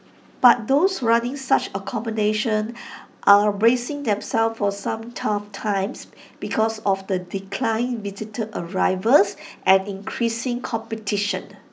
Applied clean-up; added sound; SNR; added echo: none; none; none; none.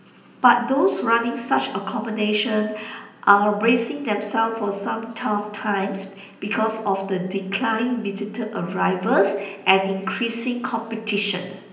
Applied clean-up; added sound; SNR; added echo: none; none; none; reverberation time 0.8 s.